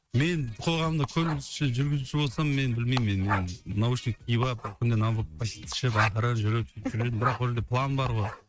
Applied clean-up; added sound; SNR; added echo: neural mask model RNNoise.